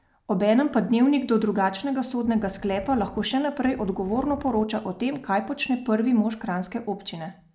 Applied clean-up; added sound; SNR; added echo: none; Wind; 18 dB; none.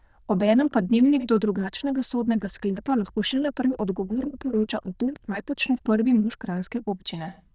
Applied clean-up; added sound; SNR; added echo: neural diffusion model UNIVERSE++.